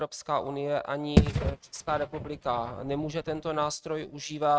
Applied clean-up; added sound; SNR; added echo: neural mask model RNNoise.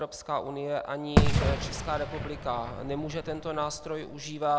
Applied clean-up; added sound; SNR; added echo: none; Fireworks; -3 dB; none.